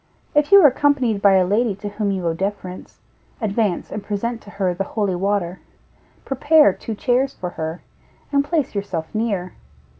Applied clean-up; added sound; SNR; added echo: none; none; none; none.